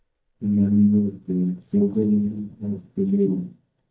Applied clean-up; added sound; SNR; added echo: neural mask model DeepFilterNet 3.